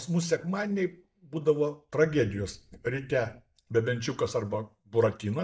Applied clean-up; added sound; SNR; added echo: neural mask model DeepFilterNet 3.